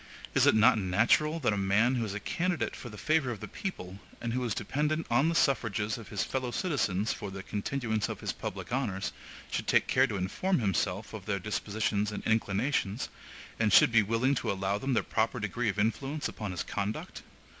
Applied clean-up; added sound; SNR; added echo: none; none; none; none.